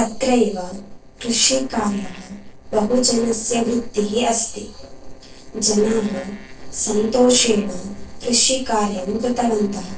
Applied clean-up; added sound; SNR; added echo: neural separator model SepFormer DNS4.